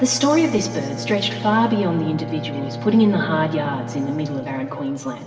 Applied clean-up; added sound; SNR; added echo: none; Bowed string instrument; 11 dB; reverberation time 2.1 s.